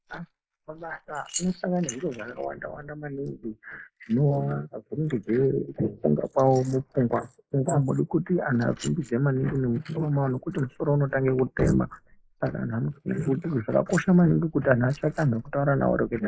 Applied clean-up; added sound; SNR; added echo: neural mask model Resemble Enhance denoiser.